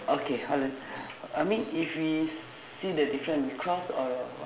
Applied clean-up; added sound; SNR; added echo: none; none; none; none.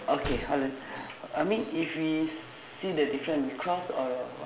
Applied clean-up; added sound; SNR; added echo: none; Gunshot, gunfire; 13 dB; none.